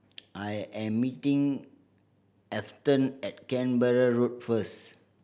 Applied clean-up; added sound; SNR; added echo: none; none; none; none.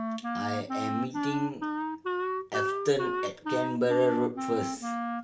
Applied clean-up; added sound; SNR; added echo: none; Wind instrument, woodwind instrument; 1 dB; reverberation time 0.2 s.